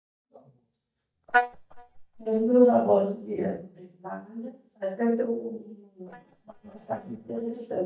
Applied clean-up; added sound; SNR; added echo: neural mask model DeepFilterNet 3.